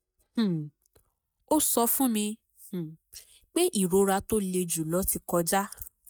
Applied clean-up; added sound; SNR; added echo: neural mask model DeepFilterNet 3.